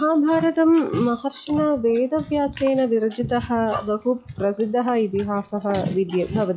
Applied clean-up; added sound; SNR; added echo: classical method log-MMSE.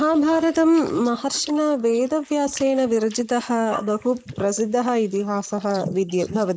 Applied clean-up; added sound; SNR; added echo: neural mask model Resemble Enhance denoiser.